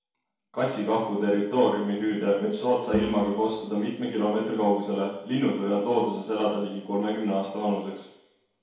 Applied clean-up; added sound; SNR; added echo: none; Bowed string instrument; 12 dB; reverberation time 2.1 s.